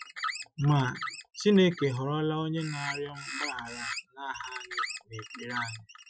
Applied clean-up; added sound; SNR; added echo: classical method Wiener filter.